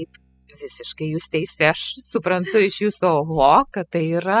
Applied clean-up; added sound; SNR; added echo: classical method spectral subtraction.